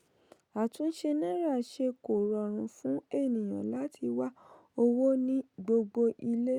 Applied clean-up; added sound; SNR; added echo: none; none; none; none.